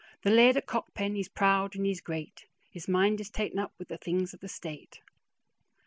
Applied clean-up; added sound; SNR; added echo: none; none; none; none.